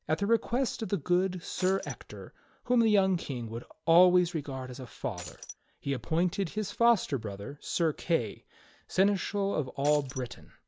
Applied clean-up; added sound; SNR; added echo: none; Shatter; 14 dB; none.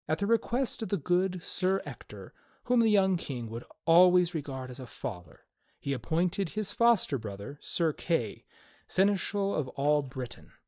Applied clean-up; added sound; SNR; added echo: neural mask model DeepFilterNet 3.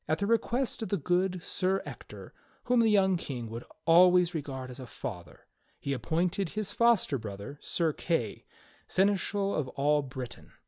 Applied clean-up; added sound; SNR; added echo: none; none; none; none.